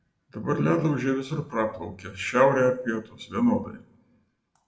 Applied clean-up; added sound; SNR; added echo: none; none; none; reverberation time 0.5 s.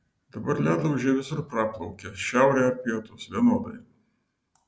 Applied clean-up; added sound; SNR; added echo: none; none; none; none.